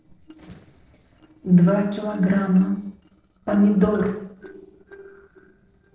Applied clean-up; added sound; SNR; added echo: neural separator model SepFormer DNS4.